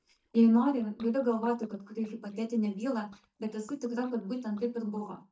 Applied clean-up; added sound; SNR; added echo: neural mask model DeepFilterNet 3.